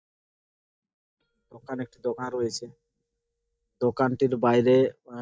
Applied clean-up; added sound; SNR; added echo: neural mask model DeepFilterNet 3.